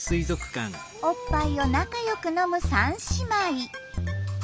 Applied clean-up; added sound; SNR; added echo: none; none; none; none.